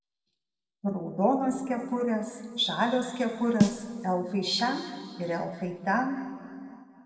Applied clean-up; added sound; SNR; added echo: none; Snare drum; 4 dB; reverberation time 2.1 s.